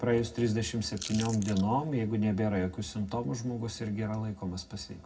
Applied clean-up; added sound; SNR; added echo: none; Chewing, mastication / Crushing; 13 dB; reverberation time 0.4 s.